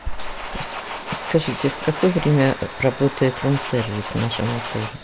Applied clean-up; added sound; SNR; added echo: none; Domestic sounds, home sounds; 9 dB; none.